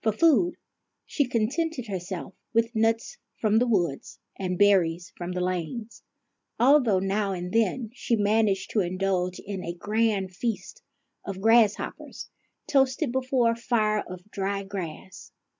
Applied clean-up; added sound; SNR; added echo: none; none; none; none.